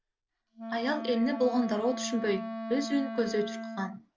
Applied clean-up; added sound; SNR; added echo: none; Wind instrument, woodwind instrument; 7 dB; none.